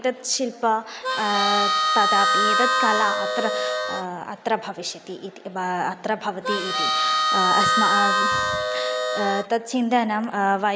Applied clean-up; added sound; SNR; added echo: none; Harmonica; -3 dB; none.